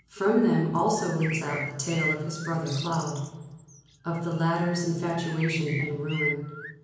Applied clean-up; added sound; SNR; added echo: none; Bird; 10 dB; reverberation time 1.0 s.